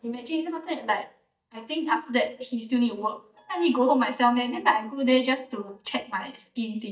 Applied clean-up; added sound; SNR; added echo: neural mask model DeepFilterNet 3.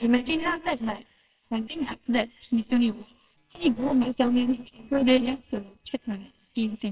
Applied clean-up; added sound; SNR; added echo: neural separator model SepFormer WHAMR!.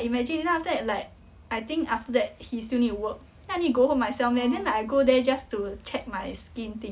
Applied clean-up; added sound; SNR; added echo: none; none; none; none.